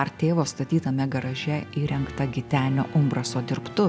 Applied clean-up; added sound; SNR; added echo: none; Bowed string instrument; 18 dB; none.